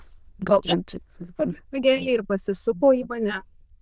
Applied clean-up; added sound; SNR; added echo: neural diffusion model UNIVERSE++.